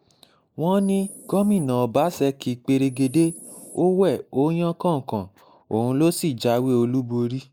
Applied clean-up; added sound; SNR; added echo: neural mask model Resemble Enhance denoiser.